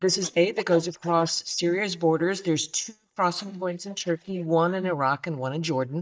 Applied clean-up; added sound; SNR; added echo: neural mask model DeepFilterNet 3.